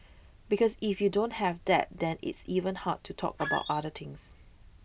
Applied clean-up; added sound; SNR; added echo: none; Squeak; 6 dB; none.